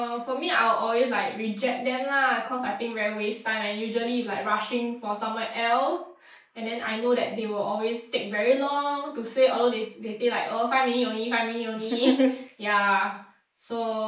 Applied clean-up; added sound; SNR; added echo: neural mask model Resemble Enhance denoiser.